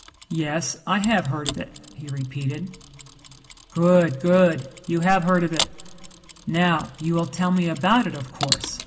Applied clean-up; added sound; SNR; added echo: none; Mechanisms; 12 dB; reverberation time 2.0 s.